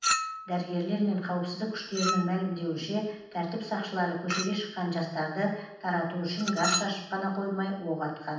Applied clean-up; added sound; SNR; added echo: none; Chink, clink; 6 dB; reverberation time 0.9 s.